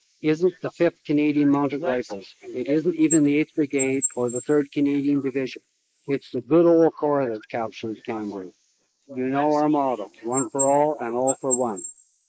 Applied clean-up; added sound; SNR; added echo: neural mask model Resemble Enhance denoiser.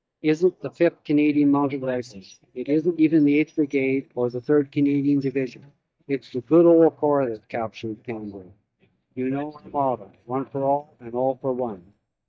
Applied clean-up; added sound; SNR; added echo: neural mask model DeepFilterNet 3.